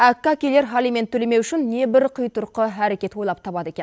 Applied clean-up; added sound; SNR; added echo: none; none; none; none.